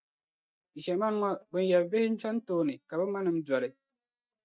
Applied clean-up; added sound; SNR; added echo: neural mask model DeepFilterNet 3.